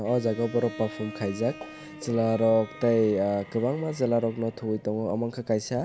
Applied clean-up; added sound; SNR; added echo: none; Bowed string instrument; 18 dB; none.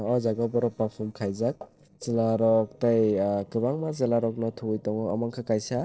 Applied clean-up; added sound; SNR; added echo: neural separator model SepFormer DNS4.